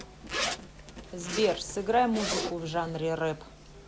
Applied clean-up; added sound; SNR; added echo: none; Zipper (clothing); 6 dB; none.